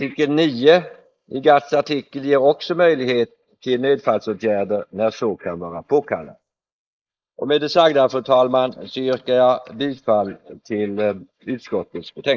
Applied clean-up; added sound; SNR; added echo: neural mask model Resemble Enhance denoiser.